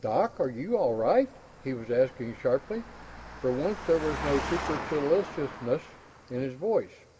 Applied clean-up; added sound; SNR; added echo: none; Engine; 11 dB; reverberation time 1.1 s.